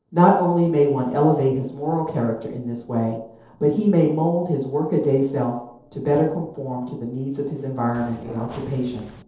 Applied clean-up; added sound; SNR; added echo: neural separator model SepFormer DNS4.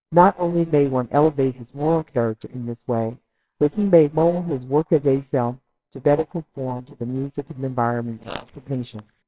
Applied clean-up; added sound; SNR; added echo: neural separator model SepFormer WHAMR!.